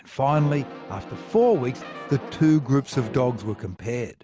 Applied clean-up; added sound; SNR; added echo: none; Brass instrument; 15 dB; none.